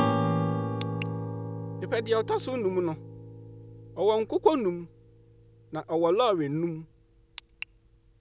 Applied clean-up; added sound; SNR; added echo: none; Acoustic guitar / Strum; 4 dB; none.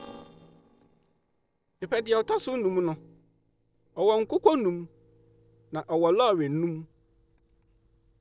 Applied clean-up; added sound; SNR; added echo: neural separator model SepFormer DNS4.